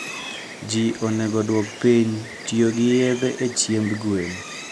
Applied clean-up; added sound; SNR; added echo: none; Livestock, farm animals, working animals + Insect; 13 dB; none.